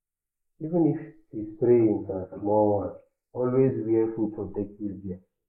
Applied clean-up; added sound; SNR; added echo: neural mask model Resemble Enhance denoiser.